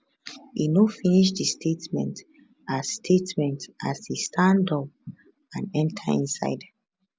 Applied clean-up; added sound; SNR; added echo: none; none; none; none.